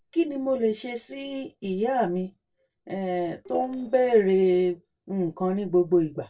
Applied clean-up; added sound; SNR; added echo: neural separator model SepFormer DNS4.